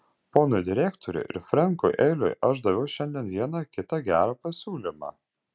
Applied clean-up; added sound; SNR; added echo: none; none; none; none.